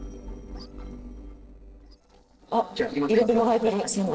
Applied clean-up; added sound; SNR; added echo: neural separator model SepFormer DNS4.